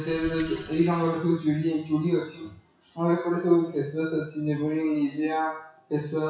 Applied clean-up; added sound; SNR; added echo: classical method WPE with log-MMSE.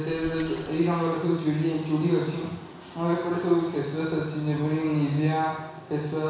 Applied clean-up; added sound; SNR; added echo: none; Coin (dropping); 20 dB; reverberation time 1.1 s.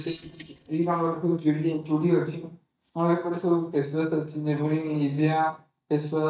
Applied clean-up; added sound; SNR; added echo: neural mask model DeepFilterNet 3.